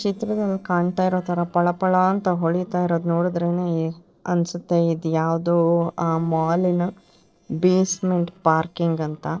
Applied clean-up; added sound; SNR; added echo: neural separator model SepFormer DNS4.